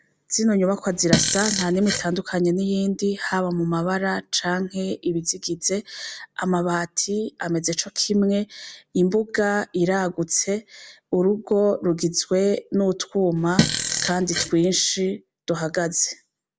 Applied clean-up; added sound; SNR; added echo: none; Fart; 2 dB; none.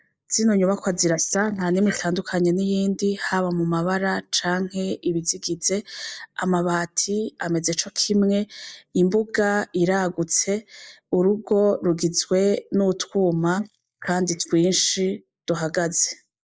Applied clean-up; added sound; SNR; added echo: neural mask model Resemble Enhance denoiser.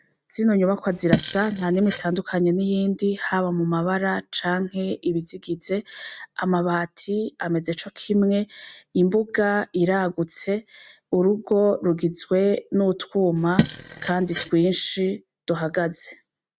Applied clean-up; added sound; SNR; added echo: neural mask model RNNoise.